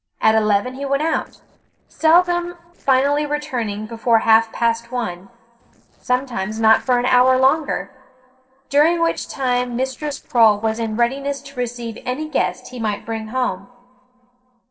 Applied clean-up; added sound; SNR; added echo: neural separator model SepFormer DNS4.